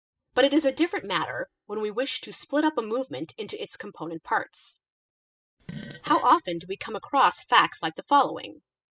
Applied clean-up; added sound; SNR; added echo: classical method spectral subtraction.